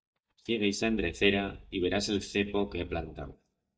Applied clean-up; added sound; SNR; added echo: neural mask model DeepFilterNet 3.